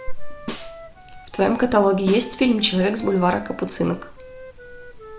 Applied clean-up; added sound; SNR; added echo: none; Snare drum + Wind instrument, woodwind instrument; 17 dB; none.